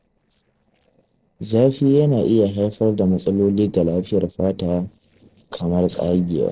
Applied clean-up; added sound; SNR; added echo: neural separator model SepFormer DNS4.